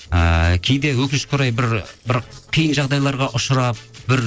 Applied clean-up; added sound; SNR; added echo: neural separator model SepFormer DNS4.